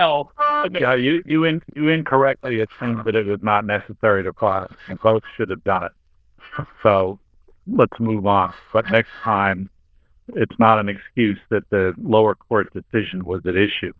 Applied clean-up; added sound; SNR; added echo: neural diffusion model UNIVERSE++.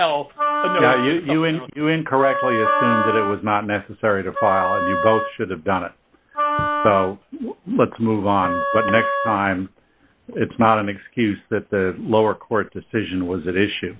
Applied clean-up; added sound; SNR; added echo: none; Wind instrument, woodwind instrument + Wind instrument, woodwind instrument; 3 dB; none.